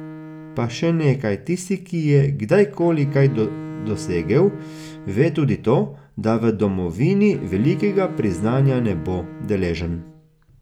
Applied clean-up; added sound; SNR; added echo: none; Bowed string instrument; 15 dB; none.